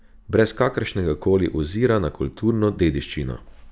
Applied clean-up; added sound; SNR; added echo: none; none; none; none.